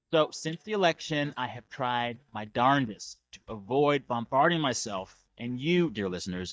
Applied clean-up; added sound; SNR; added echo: neural mask model DeepFilterNet 3.